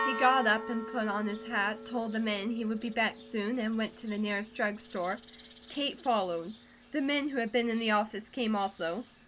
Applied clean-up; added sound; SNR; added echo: none; Church bell; 12 dB; none.